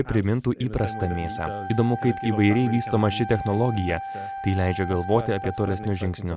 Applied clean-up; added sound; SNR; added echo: none; Wind instrument, woodwind instrument; 10 dB; none.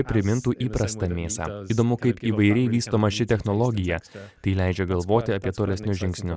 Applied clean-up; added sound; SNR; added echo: none; none; none; none.